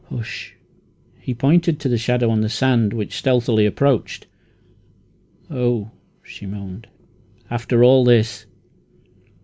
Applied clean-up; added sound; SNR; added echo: none; none; none; none.